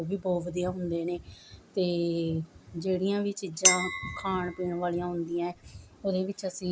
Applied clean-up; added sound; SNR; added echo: none; Chink, clink; 0 dB; none.